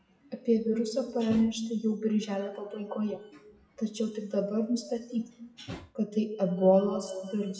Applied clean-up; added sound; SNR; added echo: classical method WPE with log-MMSE.